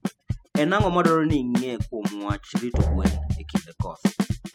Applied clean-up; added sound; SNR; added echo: classical method spectral subtraction.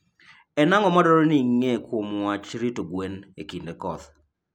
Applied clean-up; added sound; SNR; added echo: none; none; none; none.